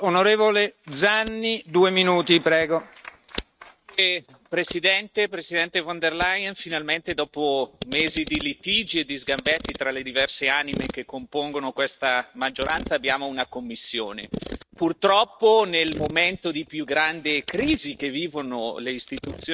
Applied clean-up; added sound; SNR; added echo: neural mask model RNNoise.